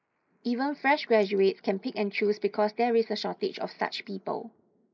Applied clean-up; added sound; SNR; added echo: neural mask model Resemble Enhance denoiser.